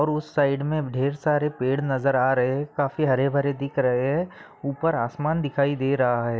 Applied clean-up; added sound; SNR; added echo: none; none; none; none.